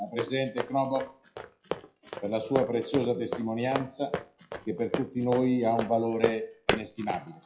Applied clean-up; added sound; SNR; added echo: classical method WPE with log-MMSE.